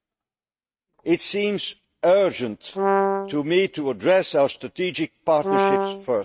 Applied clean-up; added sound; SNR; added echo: neural mask model RNNoise.